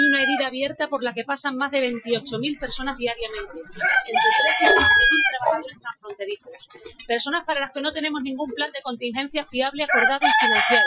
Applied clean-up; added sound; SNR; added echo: classical method Wiener filter.